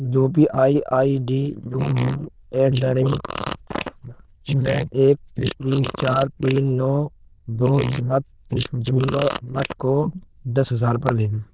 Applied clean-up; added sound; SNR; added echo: neural diffusion model UNIVERSE++.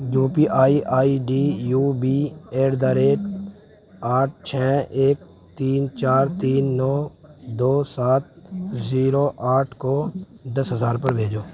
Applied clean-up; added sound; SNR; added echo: none; none; none; none.